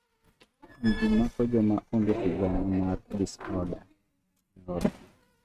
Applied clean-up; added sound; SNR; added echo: neural mask model RNNoise.